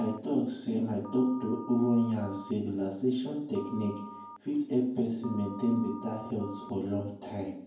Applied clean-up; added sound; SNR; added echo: none; Telephone; 18 dB; reverberation time 0.9 s.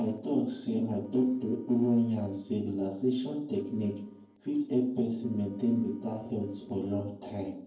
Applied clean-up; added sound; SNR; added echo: neural separator model SepFormer DNS4.